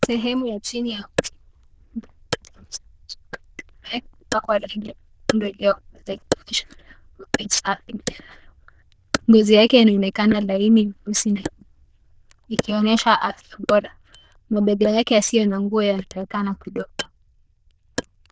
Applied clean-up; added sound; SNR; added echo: neural diffusion model UNIVERSE++.